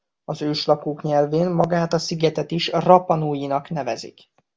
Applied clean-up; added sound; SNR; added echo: none; none; none; none.